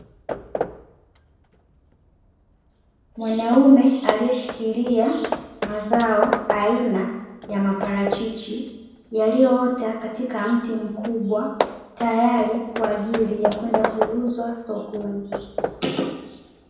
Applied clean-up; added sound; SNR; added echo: none; Hammer / Wood; 8 dB; reverberation time 0.9 s.